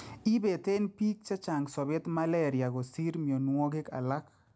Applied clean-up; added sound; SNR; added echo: none; none; none; none.